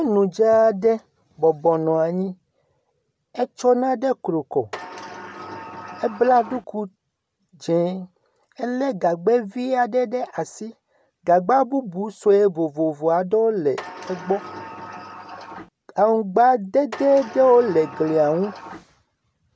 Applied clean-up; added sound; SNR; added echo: none; Sliding door; 15 dB; none.